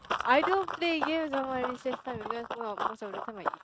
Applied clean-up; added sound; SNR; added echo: neural mask model RNNoise.